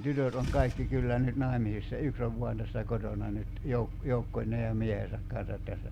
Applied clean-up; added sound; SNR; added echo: none; Engine starting / Car; 5 dB; none.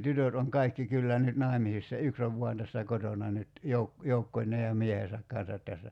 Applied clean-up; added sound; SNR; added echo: none; none; none; none.